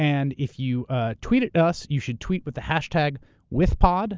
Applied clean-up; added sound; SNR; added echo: none; none; none; none.